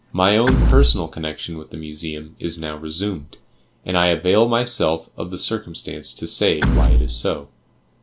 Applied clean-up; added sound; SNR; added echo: none; Door / Wood; -3 dB; none.